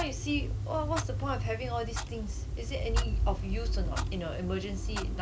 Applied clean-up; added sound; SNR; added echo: none; Clock; -4 dB; none.